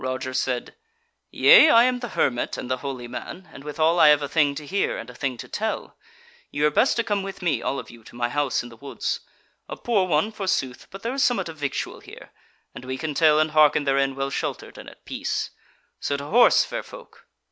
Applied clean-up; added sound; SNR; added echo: none; none; none; none.